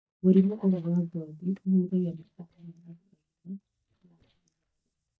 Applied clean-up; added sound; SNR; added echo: neural mask model DeepFilterNet 3.